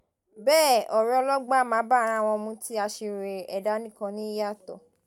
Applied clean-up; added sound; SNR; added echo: none; none; none; none.